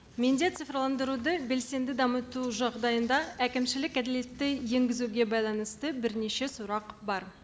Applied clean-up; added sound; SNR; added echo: none; none; none; none.